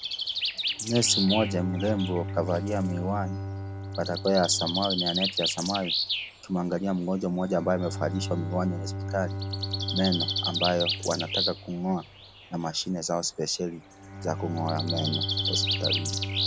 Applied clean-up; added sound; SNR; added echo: none; Bowed string instrument + Bird; 2 dB; none.